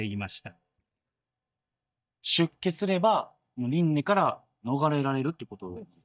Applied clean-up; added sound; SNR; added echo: neural mask model DeepFilterNet 3.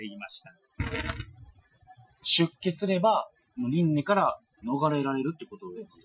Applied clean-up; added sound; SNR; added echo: classical method Wiener filter.